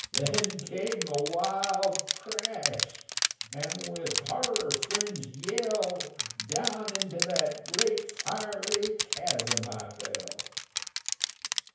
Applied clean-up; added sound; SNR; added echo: none; Crushing; 0 dB; reverberation time 0.5 s.